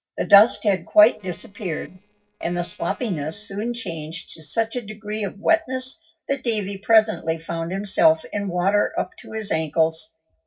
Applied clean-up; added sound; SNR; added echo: neural separator model SepFormer DNS4.